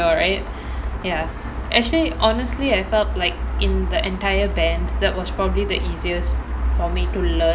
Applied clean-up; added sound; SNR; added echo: none; none; none; none.